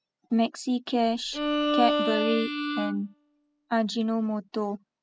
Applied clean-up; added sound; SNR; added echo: classical method spectral subtraction.